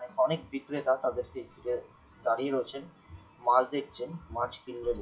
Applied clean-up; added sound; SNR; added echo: classical method WPE with log-MMSE.